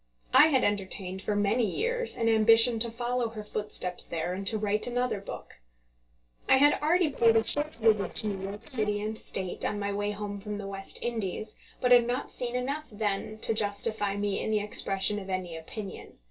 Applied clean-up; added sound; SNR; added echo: neural separator model SepFormer DNS4.